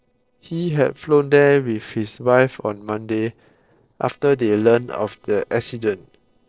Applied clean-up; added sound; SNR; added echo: neural separator model SepFormer DNS4.